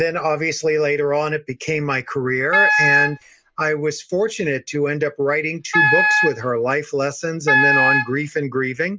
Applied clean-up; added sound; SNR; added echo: none; Wind instrument, woodwind instrument; -3 dB; none.